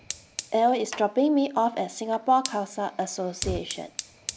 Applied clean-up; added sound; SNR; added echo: none; Fire; 13 dB; none.